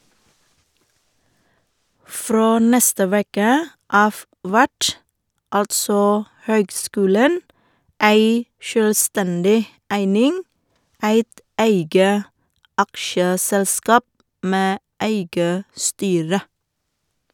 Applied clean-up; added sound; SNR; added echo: none; none; none; none.